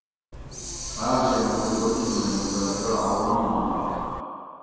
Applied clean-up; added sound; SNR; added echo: none; Hiss; 9 dB; reverberation time 2.1 s.